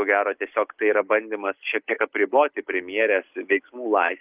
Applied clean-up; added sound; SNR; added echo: neural mask model Resemble Enhance denoiser.